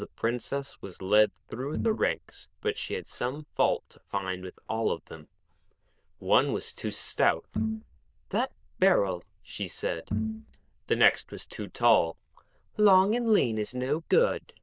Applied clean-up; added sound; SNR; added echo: neural diffusion model UNIVERSE++.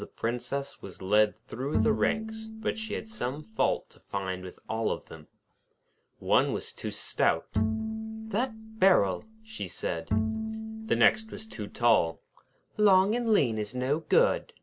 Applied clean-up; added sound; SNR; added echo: none; Bowed string instrument; 4 dB; none.